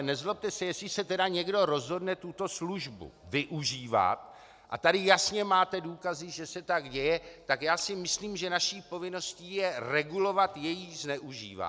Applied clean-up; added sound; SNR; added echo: none; none; none; none.